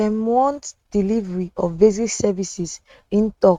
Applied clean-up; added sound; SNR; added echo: neural mask model RNNoise.